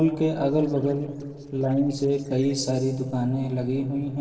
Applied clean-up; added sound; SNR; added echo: neural separator model SepFormer DNS4.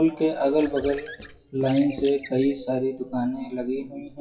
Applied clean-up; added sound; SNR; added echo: classical method WPE with log-MMSE.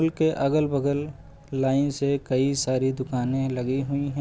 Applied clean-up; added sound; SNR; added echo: none; none; none; none.